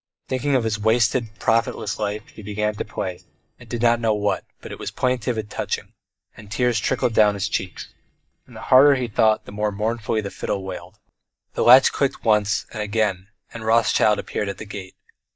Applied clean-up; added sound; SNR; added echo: neural mask model DeepFilterNet 3.